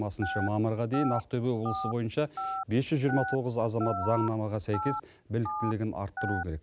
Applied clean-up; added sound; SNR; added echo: none; Telephone; 7 dB; none.